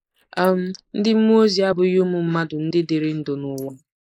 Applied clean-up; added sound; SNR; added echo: neural mask model Resemble Enhance denoiser.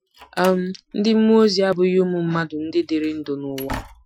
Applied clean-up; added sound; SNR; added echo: classical method Wiener filter.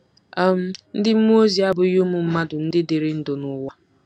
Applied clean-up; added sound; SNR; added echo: none; none; none; none.